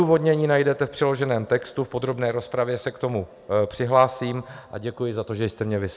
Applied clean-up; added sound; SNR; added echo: none; none; none; none.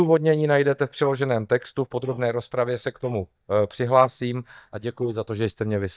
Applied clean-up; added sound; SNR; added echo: neural mask model DeepFilterNet 3.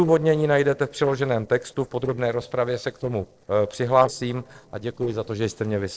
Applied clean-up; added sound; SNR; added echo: neural separator model SepFormer DNS4.